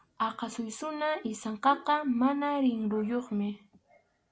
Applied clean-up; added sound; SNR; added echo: none; none; none; none.